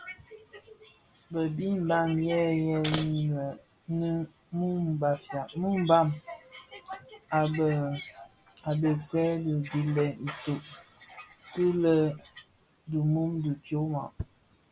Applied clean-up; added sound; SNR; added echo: none; Scissors; -4 dB; none.